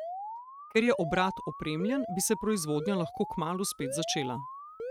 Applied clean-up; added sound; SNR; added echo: neural mask model RNNoise.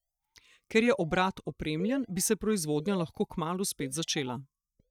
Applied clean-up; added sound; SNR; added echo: neural mask model DeepFilterNet 3.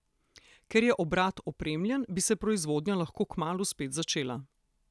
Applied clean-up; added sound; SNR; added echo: none; none; none; none.